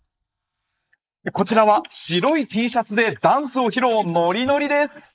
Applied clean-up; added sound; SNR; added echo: neural mask model Resemble Enhance denoiser.